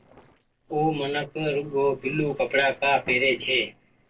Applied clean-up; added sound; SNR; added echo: neural separator model SepFormer DNS4.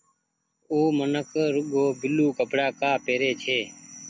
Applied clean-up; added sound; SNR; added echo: none; none; none; none.